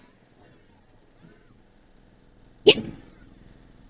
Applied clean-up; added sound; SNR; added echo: neural mask model DeepFilterNet 3.